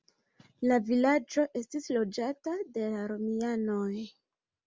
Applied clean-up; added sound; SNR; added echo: none; none; none; none.